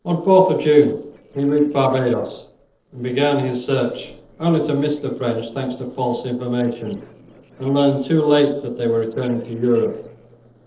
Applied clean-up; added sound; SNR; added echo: neural separator model SepFormer DNS4.